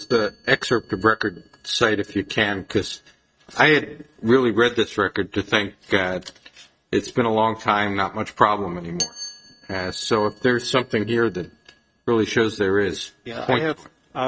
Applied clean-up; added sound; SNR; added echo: neural mask model RNNoise.